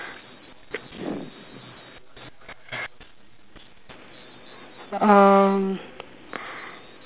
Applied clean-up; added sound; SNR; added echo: none; none; none; none.